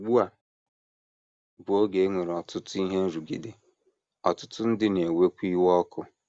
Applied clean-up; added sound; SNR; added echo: none; none; none; none.